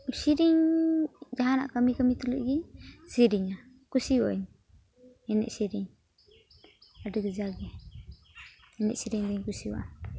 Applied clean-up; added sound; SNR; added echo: none; none; none; none.